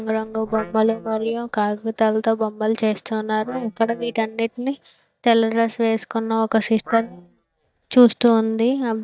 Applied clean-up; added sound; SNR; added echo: neural mask model DeepFilterNet 3.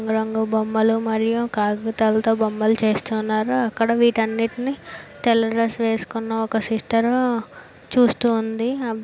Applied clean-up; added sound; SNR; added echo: none; none; none; none.